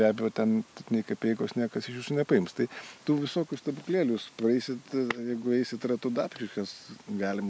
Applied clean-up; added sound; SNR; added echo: none; none; none; none.